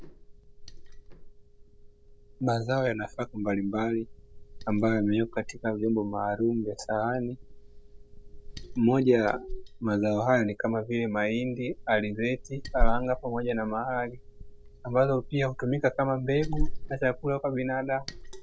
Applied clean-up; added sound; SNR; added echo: none; Liquid; 6 dB; none.